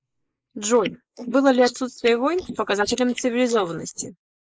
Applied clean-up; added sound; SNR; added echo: neural mask model Resemble Enhance denoiser.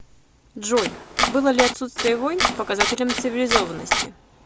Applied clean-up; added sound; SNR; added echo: none; Domestic sounds, home sounds; 0 dB; none.